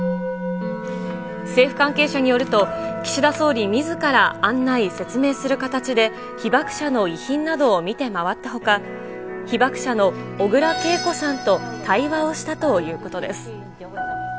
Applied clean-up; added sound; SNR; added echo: none; Musical instrument; 14 dB; none.